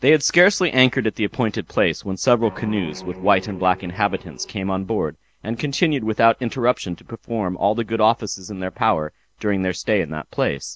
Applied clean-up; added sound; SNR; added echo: none; Guitar; 17 dB; none.